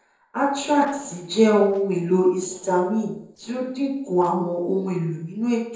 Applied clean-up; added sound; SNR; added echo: neural separator model SepFormer DNS4.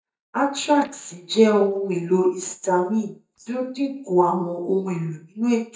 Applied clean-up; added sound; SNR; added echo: neural mask model DeepFilterNet 3.